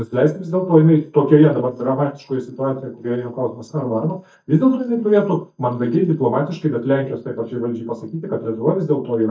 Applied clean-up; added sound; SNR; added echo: neural mask model DeepFilterNet 3.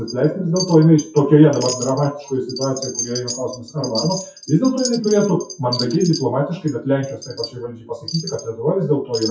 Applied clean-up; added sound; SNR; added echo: classical method WPE with log-MMSE.